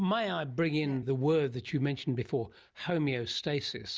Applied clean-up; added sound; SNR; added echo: none; none; none; none.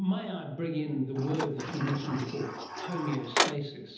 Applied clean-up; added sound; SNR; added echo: none; Sliding door; 1 dB; reverberation time 0.9 s.